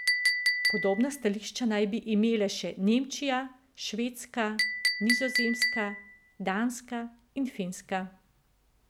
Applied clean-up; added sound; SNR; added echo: none; Chink, clink; 3 dB; none.